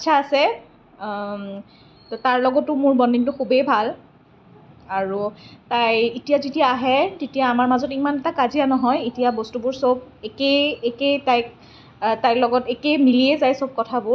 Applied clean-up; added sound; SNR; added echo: none; none; none; none.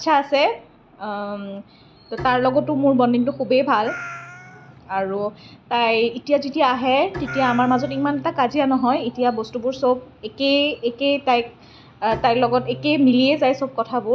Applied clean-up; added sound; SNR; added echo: none; Meow + Bowed string instrument; 18 dB; none.